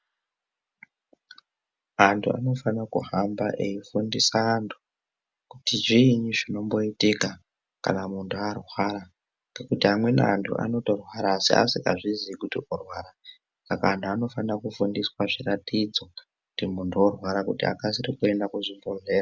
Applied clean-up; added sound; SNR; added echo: none; none; none; none.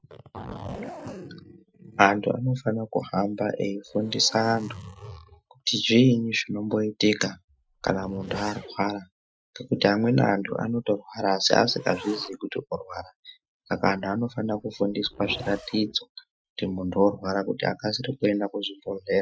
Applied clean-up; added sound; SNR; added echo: classical method Wiener filter.